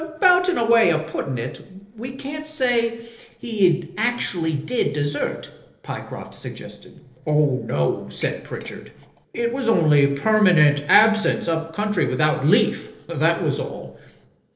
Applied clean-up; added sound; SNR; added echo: neural separator model SepFormer DNS4.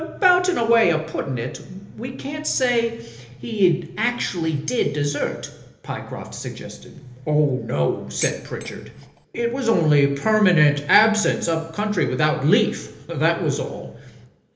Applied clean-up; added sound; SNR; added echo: none; Dishes, pots, and pans; 13 dB; reverberation time 0.8 s.